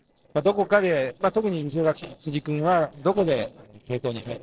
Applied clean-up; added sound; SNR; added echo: neural separator model SepFormer DNS4.